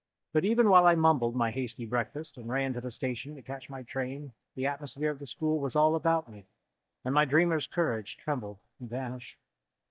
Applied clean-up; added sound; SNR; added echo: neural mask model DeepFilterNet 3.